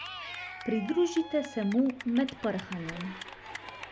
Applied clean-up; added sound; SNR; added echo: none; Cheering / Clapping; 12 dB; none.